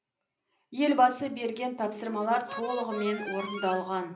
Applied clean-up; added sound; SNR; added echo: none; Harmonica; 11 dB; reverberation time 0.5 s.